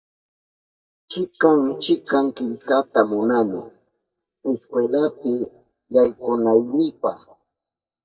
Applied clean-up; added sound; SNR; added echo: neural mask model DeepFilterNet 3.